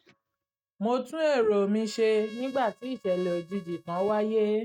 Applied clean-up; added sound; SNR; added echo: neural mask model RNNoise.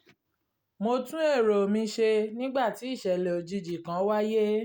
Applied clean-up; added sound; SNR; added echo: none; none; none; none.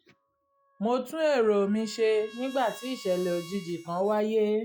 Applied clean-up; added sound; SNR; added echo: classical method log-MMSE.